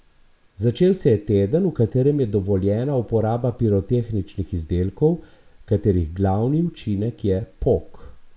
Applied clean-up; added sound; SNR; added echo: none; none; none; none.